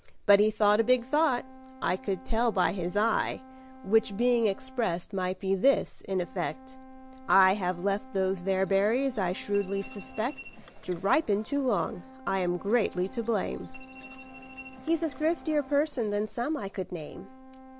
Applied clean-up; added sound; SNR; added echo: none; Brass instrument + Subway, metro, underground; 20 dB; none.